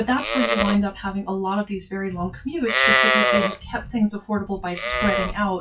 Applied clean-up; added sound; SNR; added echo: classical method WPE with log-MMSE.